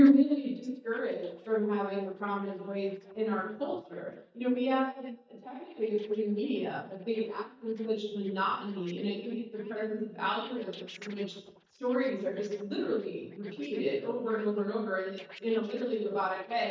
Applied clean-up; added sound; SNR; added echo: neural mask model DeepFilterNet 3.